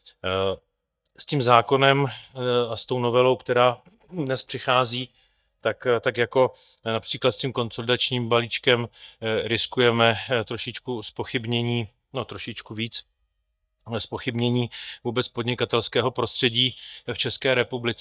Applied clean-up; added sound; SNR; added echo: neural mask model DeepFilterNet 3.